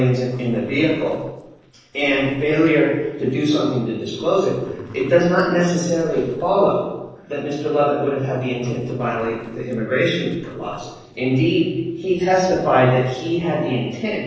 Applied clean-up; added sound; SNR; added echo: neural separator model SepFormer DNS4.